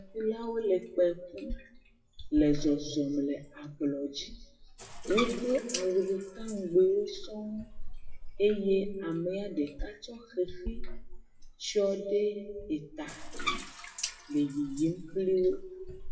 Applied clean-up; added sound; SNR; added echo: classical method WPE with log-MMSE.